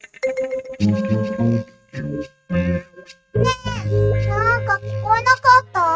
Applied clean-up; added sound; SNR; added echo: neural mask model RNNoise.